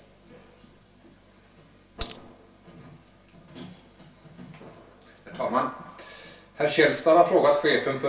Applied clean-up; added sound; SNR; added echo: none; Coin (dropping); 12 dB; reverberation time 0.3 s.